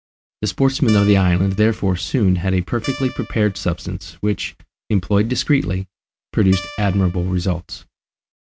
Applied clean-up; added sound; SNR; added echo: none; Guitar; 16 dB; none.